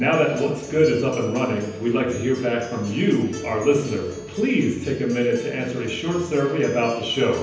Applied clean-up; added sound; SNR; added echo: none; Acoustic guitar; 17 dB; reverberation time 0.9 s.